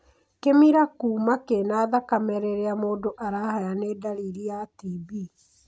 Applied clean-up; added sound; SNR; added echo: none; none; none; none.